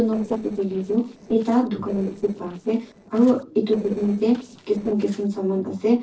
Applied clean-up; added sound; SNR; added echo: neural separator model SepFormer DNS4.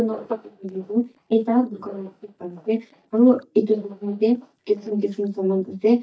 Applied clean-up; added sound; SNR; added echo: neural mask model DeepFilterNet 3.